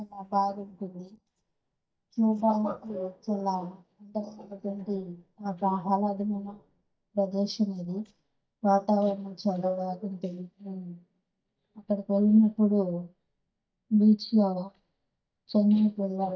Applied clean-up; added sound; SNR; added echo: neural mask model DeepFilterNet 3.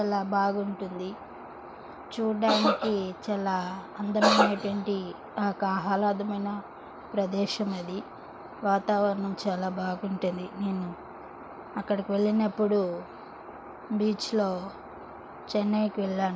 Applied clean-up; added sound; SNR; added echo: none; none; none; none.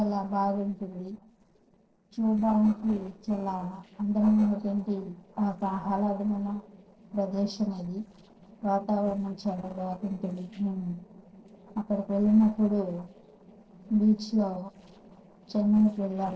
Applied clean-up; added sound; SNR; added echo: neural separator model SepFormer DNS4.